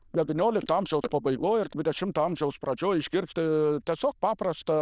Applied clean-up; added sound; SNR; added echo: neural diffusion model UNIVERSE++.